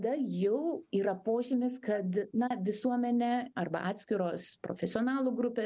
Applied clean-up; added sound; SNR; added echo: none; none; none; none.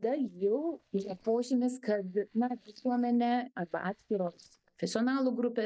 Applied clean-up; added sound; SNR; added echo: neural mask model DeepFilterNet 3.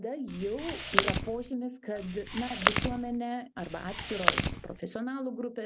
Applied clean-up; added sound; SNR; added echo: none; Chewing, mastication; -4 dB; none.